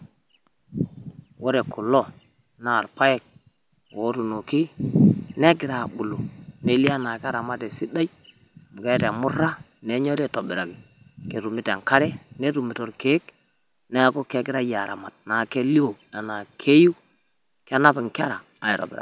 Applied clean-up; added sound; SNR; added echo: none; none; none; none.